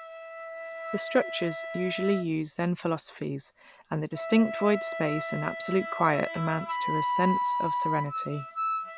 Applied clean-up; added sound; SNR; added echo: none; Wind instrument, woodwind instrument; 4 dB; none.